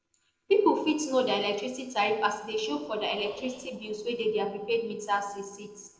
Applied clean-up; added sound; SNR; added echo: neural separator model SepFormer DNS4.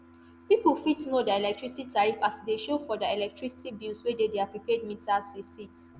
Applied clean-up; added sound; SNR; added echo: none; none; none; none.